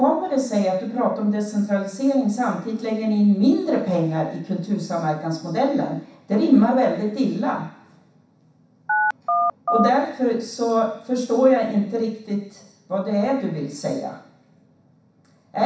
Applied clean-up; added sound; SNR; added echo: none; Telephone; -1 dB; reverberation time 0.7 s.